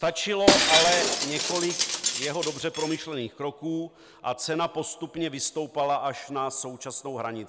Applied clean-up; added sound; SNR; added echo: none; Shatter; -2 dB; none.